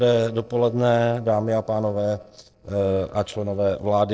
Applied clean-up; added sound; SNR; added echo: neural separator model SepFormer DNS4.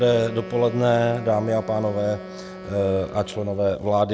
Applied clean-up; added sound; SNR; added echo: none; Wind instrument, woodwind instrument; 15 dB; none.